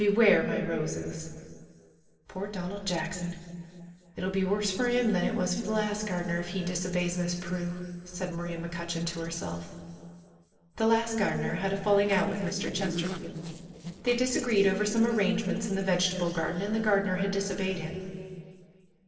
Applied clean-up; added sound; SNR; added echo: neural separator model SepFormer DNS4.